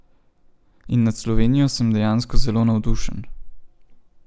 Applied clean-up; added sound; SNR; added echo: none; none; none; none.